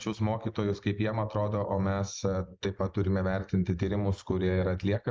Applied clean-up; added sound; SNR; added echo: neural mask model Resemble Enhance denoiser.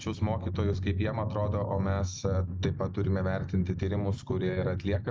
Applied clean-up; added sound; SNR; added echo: neural mask model RNNoise.